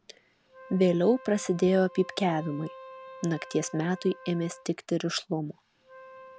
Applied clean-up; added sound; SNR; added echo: none; Wind instrument, woodwind instrument; 19 dB; none.